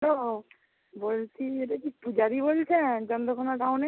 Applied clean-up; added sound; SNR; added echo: none; none; none; none.